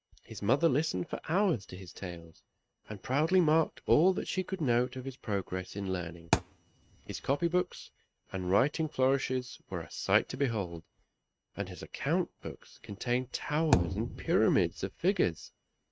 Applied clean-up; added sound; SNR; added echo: neural mask model RNNoise.